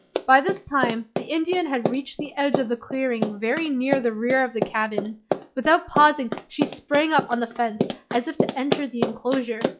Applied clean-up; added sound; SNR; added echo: classical method log-MMSE.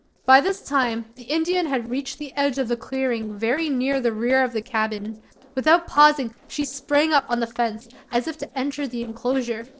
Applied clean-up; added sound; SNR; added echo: neural separator model SepFormer DNS4.